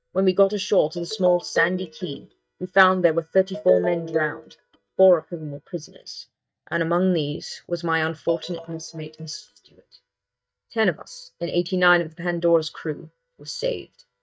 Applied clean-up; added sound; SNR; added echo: neural mask model DeepFilterNet 3.